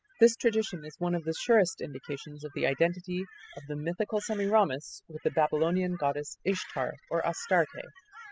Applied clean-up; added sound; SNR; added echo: classical method spectral subtraction.